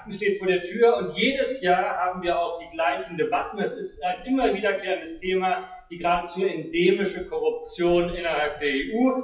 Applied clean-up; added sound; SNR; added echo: classical method WPE with log-MMSE.